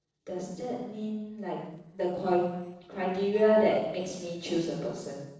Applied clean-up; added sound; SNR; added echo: neural separator model SepFormer DNS4.